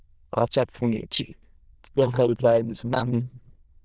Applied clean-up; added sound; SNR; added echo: neural diffusion model UNIVERSE++.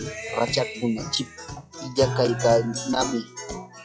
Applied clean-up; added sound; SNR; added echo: classical method log-MMSE.